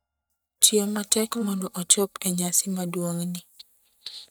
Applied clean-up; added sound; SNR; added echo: neural mask model DeepFilterNet 3.